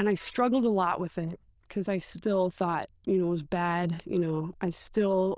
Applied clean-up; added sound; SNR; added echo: neural diffusion model UNIVERSE++.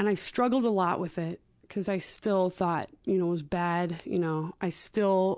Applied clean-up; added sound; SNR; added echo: none; none; none; none.